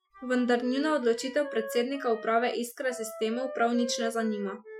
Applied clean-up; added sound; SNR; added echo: classical method Wiener filter.